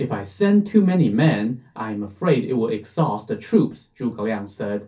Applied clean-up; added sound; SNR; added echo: none; none; none; reverberation time 0.3 s.